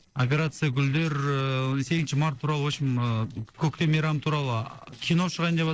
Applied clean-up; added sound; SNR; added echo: neural separator model SepFormer DNS4.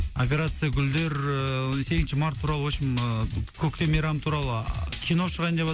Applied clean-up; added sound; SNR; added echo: none; Drum kit; 10 dB; none.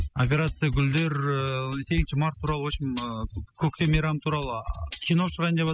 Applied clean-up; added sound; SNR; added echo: classical method spectral subtraction.